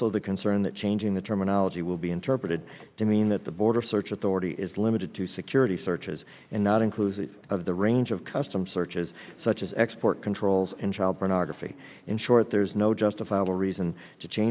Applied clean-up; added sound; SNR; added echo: none; none; none; none.